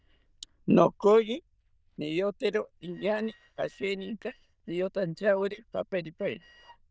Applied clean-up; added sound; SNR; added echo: neural diffusion model UNIVERSE++.